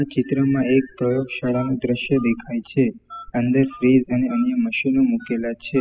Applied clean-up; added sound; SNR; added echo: classical method spectral subtraction.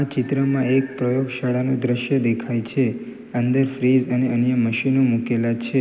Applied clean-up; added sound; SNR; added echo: none; none; none; none.